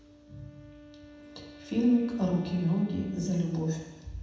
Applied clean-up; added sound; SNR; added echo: none; Wind instrument, woodwind instrument; 20 dB; reverberation time 1.0 s.